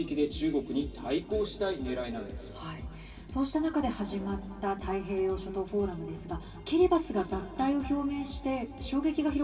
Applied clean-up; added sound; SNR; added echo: none; none; none; reverberation time 3.0 s.